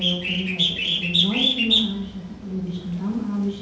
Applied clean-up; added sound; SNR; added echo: none; Bird; -2 dB; reverberation time 0.8 s.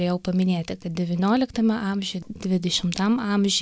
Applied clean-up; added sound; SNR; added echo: none; none; none; none.